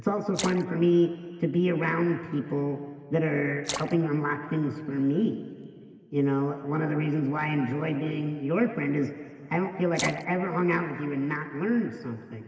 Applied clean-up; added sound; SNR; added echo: none; Splash, splatter; 15 dB; reverberation time 2.3 s.